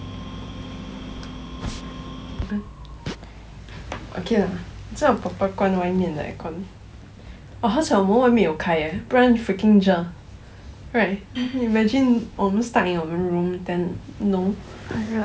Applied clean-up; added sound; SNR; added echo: none; none; none; none.